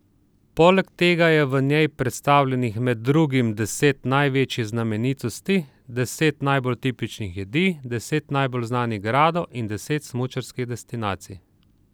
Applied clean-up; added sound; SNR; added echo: none; none; none; none.